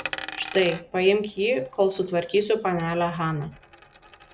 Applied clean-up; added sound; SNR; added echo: none; Coin (dropping); 16 dB; none.